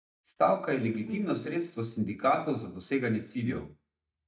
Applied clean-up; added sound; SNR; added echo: neural mask model DeepFilterNet 3.